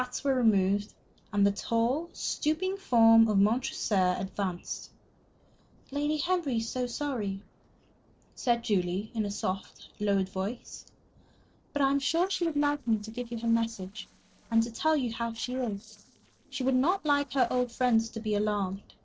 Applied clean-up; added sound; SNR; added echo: neural separator model SepFormer DNS4.